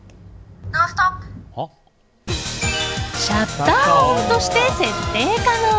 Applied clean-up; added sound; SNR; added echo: none; none; none; none.